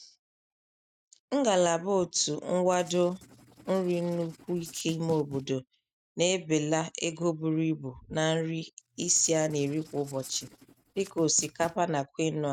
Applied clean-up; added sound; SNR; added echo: neural mask model RNNoise.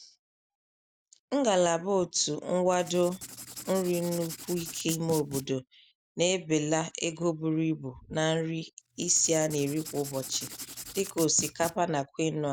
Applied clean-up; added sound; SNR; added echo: none; Writing; 12 dB; none.